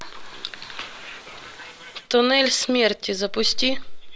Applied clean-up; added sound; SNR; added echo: none; Chewing, mastication; 8 dB; none.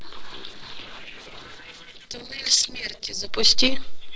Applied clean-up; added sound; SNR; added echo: neural separator model SepFormer DNS4.